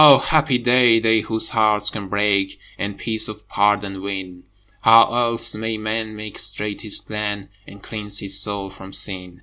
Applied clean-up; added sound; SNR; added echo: none; none; none; none.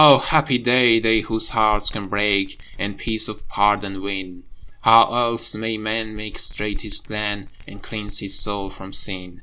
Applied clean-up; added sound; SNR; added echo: none; Bell; 11 dB; none.